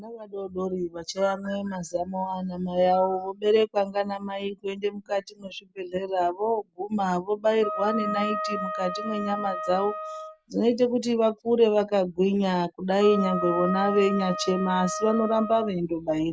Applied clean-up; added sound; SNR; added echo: none; Wind instrument, woodwind instrument; 6 dB; none.